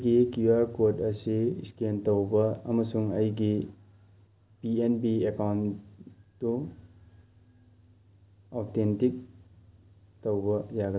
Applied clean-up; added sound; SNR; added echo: none; none; none; none.